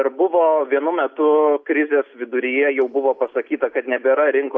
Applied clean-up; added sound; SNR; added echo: none; none; none; none.